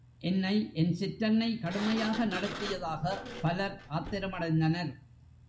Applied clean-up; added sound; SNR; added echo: none; Sliding door; 13 dB; none.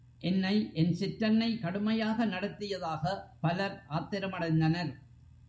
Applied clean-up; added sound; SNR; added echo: none; none; none; none.